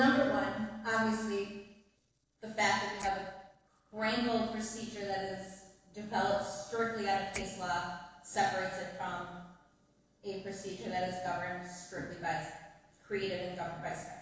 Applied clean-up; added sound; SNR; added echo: neural separator model SepFormer DNS4.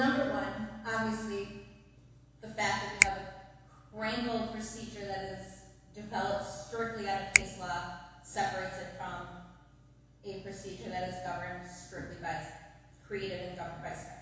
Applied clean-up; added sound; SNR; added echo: none; Finger snapping; -2 dB; reverberation time 1.1 s.